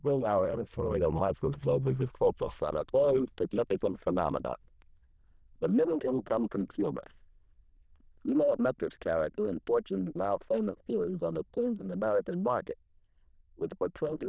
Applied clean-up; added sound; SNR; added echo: neural diffusion model UNIVERSE++.